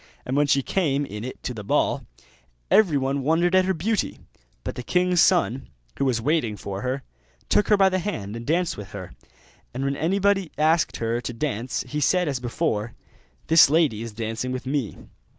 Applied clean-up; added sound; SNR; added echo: none; none; none; none.